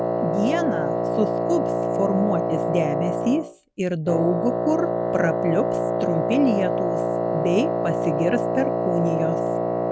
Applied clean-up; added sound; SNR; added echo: none; Wind instrument, woodwind instrument; -2 dB; none.